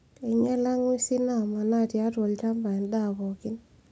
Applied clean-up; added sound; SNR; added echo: none; none; none; none.